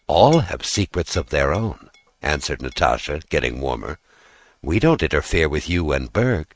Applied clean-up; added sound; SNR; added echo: neural mask model RNNoise.